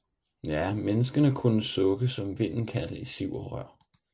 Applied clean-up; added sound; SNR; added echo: none; none; none; none.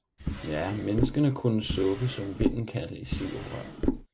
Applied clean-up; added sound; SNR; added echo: none; Drawer open or close; 2 dB; none.